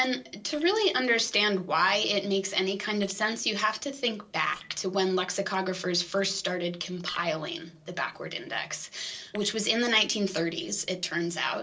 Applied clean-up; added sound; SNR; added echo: neural separator model SepFormer DNS4.